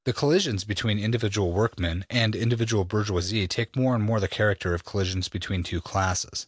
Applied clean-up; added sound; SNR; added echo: none; none; none; none.